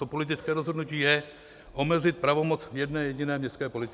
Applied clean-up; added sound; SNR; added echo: none; none; none; none.